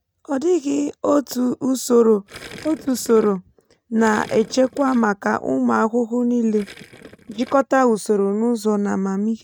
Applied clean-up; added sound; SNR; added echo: neural mask model RNNoise.